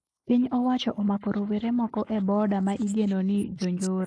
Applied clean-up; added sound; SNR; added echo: neural mask model Resemble Enhance denoiser.